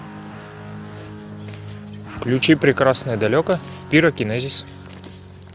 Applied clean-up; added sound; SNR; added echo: none; Guitar; 15 dB; none.